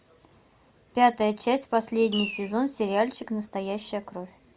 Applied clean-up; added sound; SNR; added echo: none; Fireworks; 6 dB; none.